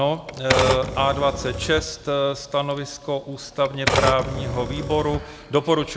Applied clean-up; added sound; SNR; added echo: none; Typewriter; 4 dB; none.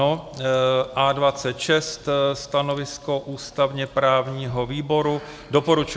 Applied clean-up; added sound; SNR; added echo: none; none; none; none.